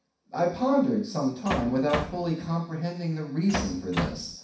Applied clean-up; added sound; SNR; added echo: none; Bass drum; 5 dB; reverberation time 0.6 s.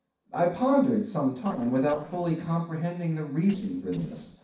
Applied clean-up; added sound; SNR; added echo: neural separator model SepFormer DNS4.